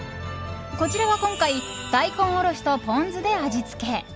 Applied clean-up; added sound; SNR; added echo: none; none; none; none.